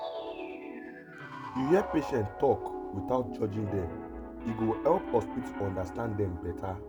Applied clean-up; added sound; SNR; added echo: none; Piano; 7 dB; none.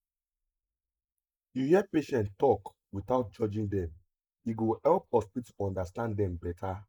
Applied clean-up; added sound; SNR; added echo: neural mask model Resemble Enhance denoiser.